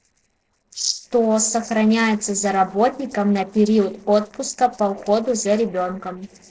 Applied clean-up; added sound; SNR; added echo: neural separator model SepFormer DNS4.